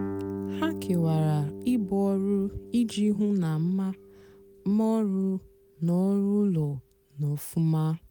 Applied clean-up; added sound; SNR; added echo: none; Guitar; 13 dB; none.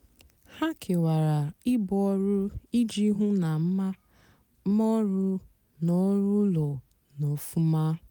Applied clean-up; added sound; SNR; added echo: none; none; none; none.